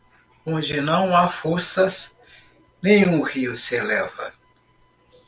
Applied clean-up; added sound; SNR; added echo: none; none; none; none.